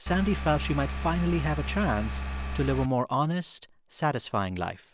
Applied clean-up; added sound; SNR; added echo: none; Engine; 4 dB; none.